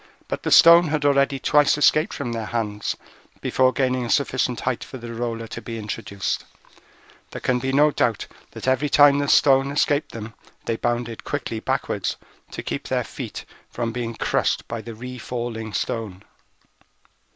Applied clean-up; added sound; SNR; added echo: none; none; none; none.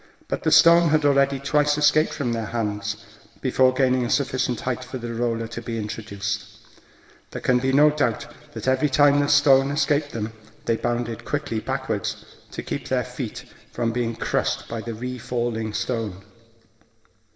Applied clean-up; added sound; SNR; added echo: none; none; none; reverberation time 1.4 s.